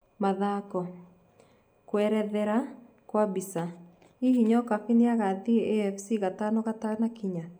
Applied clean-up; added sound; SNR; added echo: none; none; none; none.